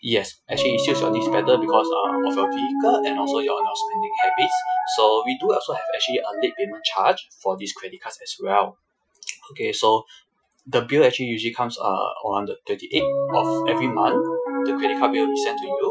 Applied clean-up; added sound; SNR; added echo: classical method Wiener filter.